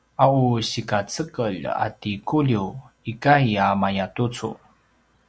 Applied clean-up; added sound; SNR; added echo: none; none; none; none.